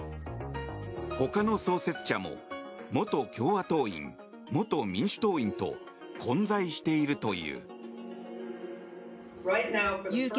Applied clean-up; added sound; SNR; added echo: none; none; none; none.